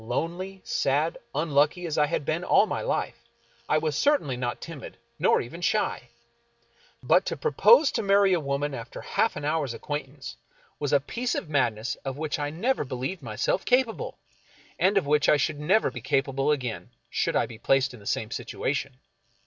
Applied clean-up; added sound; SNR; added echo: none; none; none; none.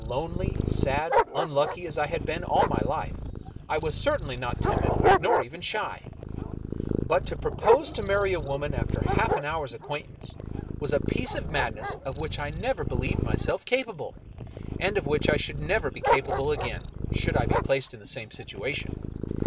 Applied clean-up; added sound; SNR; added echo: none; Dog + Purr; 0 dB; none.